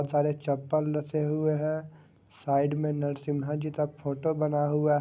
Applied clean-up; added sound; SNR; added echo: none; none; none; none.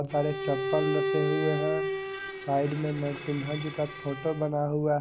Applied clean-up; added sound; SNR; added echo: none; Bowed string instrument; 4 dB; none.